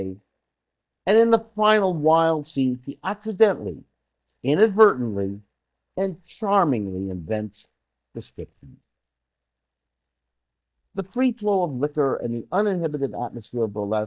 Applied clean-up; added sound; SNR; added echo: neural mask model DeepFilterNet 3.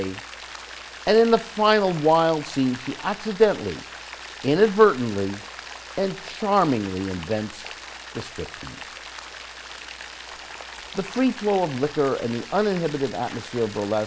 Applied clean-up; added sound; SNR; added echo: none; Rain; 15 dB; none.